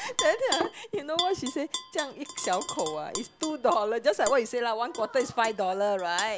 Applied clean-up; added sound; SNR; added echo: none; Tap / Glass; 9 dB; none.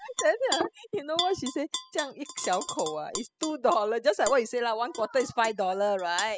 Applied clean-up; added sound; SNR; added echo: classical method spectral subtraction.